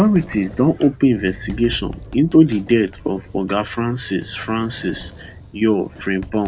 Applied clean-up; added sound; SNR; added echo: none; Engine / Car + Sliding door; 17 dB; none.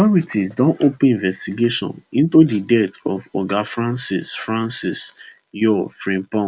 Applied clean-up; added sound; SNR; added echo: none; none; none; none.